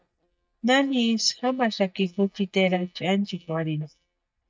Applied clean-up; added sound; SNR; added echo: neural mask model DeepFilterNet 3.